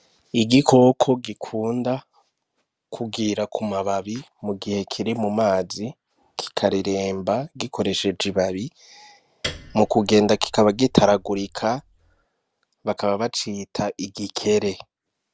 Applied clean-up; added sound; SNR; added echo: none; Piano; 17 dB; none.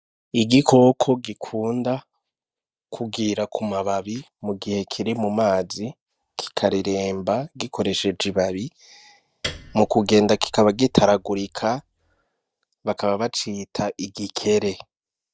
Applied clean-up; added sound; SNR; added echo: neural mask model DeepFilterNet 3.